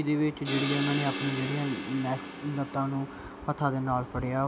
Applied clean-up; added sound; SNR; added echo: none; Crash cymbal; 7 dB; none.